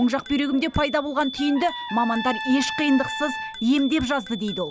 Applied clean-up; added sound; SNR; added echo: none; Trumpet + Bicycle bell; 10 dB; none.